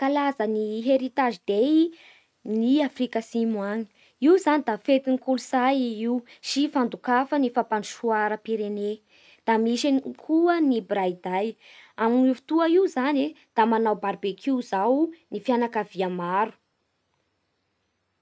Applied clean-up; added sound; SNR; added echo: none; none; none; none.